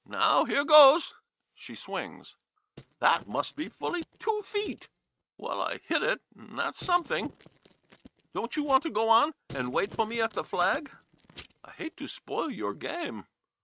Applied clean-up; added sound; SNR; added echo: neural mask model RNNoise.